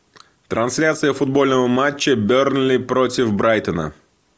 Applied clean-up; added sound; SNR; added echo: none; none; none; none.